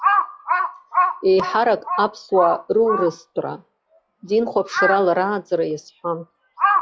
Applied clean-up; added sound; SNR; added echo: classical method log-MMSE.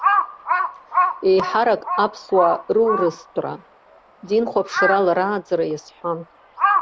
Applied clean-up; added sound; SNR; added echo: none; Crow; 3 dB; none.